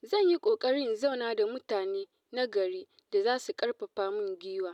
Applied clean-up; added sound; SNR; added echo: none; none; none; none.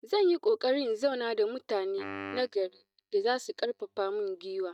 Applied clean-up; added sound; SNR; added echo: neural mask model DeepFilterNet 3.